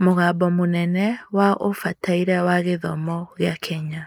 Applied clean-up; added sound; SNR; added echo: neural mask model Resemble Enhance denoiser.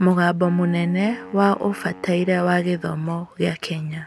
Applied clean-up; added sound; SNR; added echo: none; Wind instrument, woodwind instrument; 19 dB; none.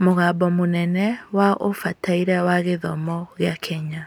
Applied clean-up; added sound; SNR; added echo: none; none; none; none.